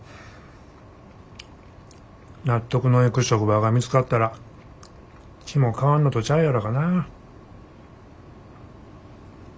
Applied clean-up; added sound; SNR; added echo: none; none; none; none.